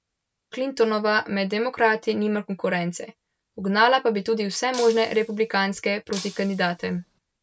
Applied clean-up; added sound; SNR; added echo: none; Shatter; 17 dB; none.